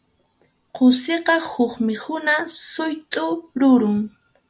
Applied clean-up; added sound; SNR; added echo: none; none; none; none.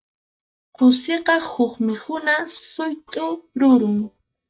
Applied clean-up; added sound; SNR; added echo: neural mask model DeepFilterNet 3.